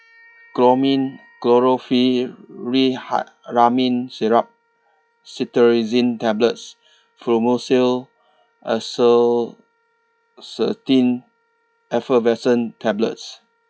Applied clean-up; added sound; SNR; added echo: classical method log-MMSE.